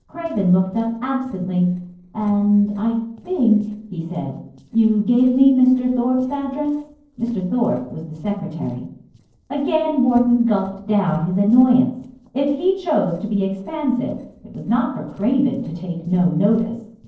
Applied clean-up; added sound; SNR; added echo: neural separator model SepFormer DNS4.